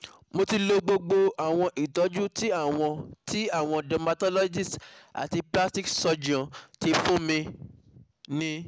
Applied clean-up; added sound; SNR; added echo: none; none; none; none.